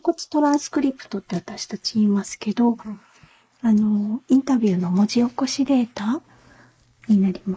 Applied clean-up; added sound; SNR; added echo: neural mask model Resemble Enhance denoiser.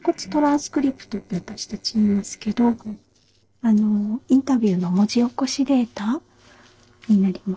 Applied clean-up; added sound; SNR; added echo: neural separator model SepFormer DNS4.